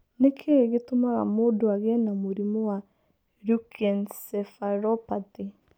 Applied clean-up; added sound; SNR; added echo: none; none; none; none.